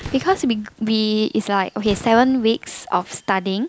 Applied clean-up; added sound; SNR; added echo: none; Fireworks; 20 dB; none.